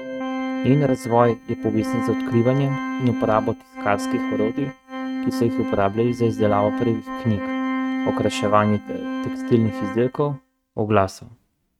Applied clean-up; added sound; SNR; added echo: neural mask model RNNoise.